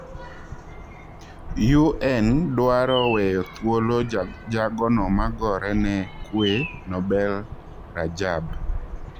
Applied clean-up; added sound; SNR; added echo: none; Bird vocalization, bird call, bird song; 9 dB; none.